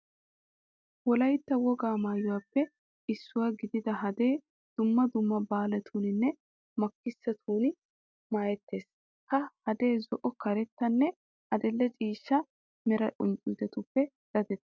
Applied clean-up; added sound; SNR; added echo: none; none; none; none.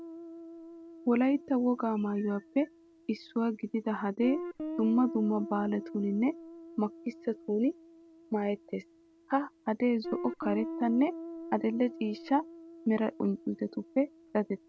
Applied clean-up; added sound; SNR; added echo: none; Guitar; 12 dB; none.